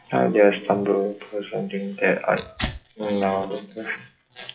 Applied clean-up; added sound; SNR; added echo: classical method WPE with log-MMSE.